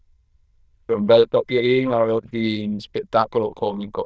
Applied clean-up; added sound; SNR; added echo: neural diffusion model UNIVERSE++.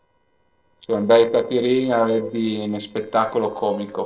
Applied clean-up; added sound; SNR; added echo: neural separator model SepFormer DNS4.